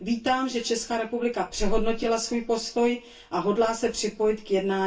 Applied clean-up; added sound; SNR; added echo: none; none; none; reverberation time 0.2 s.